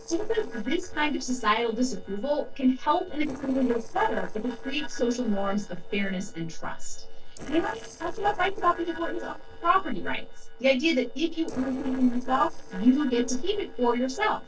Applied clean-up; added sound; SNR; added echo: neural separator model SepFormer DNS4.